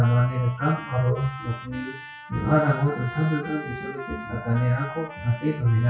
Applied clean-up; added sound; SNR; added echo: classical method WPE with log-MMSE.